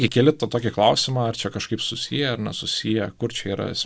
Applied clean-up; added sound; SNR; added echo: none; none; none; none.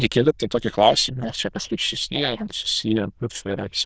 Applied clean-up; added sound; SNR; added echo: neural diffusion model UNIVERSE++.